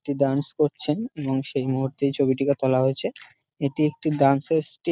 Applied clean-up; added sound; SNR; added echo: none; none; none; none.